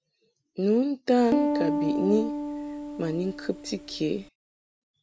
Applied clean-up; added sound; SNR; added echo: none; Piano; 1 dB; none.